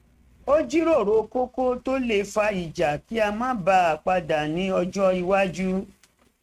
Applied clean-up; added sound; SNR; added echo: neural mask model RNNoise.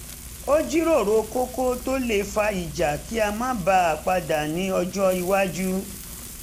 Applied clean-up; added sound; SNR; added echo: none; Frying (food); 14 dB; none.